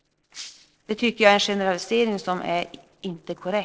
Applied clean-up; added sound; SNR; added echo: neural separator model SepFormer DNS4.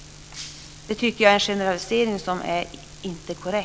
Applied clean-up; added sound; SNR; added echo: none; Shatter; 19 dB; none.